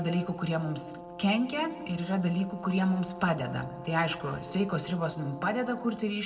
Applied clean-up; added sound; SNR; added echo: none; Brass instrument; 14 dB; reverberation time 1.2 s.